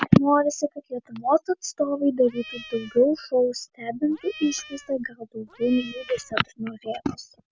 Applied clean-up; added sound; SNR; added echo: none; Cat; 19 dB; none.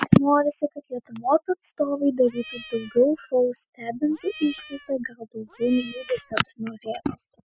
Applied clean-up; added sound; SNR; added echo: classical method spectral subtraction.